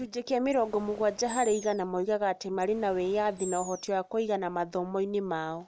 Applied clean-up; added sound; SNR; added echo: none; Animal; 16 dB; none.